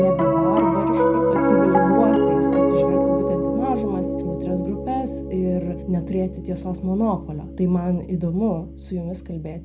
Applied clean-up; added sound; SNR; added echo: none; Piano; -3 dB; reverberation time 0.4 s.